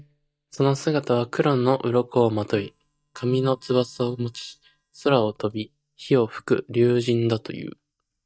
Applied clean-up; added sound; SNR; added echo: neural mask model DeepFilterNet 3.